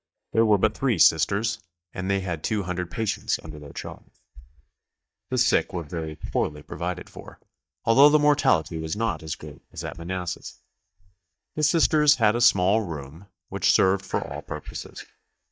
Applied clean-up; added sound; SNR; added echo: neural mask model DeepFilterNet 3.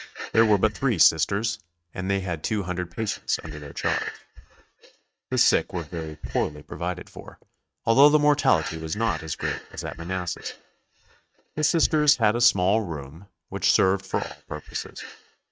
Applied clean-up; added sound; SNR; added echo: neural mask model RNNoise.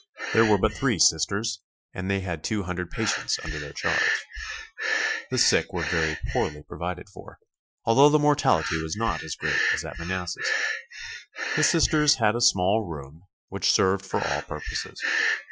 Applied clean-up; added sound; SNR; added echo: classical method Wiener filter.